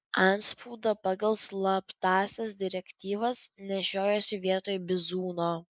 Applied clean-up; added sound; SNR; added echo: neural mask model Resemble Enhance denoiser.